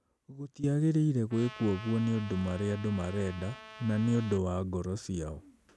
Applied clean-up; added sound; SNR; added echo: none; Trumpet; 17 dB; none.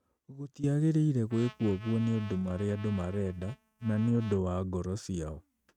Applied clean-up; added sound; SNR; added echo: neural mask model RNNoise.